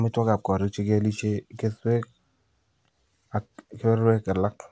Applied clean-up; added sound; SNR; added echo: none; none; none; none.